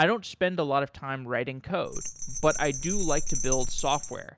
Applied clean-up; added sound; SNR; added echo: none; Bell; 0 dB; none.